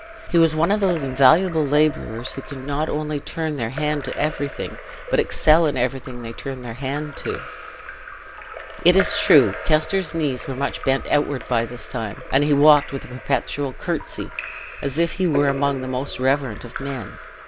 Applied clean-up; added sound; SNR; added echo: none; Drip / Trickle, dribble / Splash, splatter; 14 dB; none.